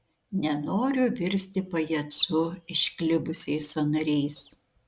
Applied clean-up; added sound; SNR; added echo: none; none; none; none.